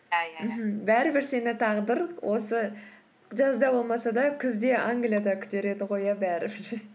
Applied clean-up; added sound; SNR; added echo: none; none; none; none.